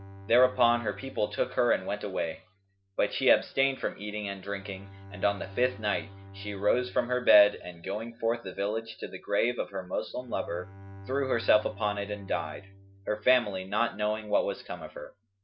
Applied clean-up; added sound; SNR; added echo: none; Bowed string instrument; 19 dB; none.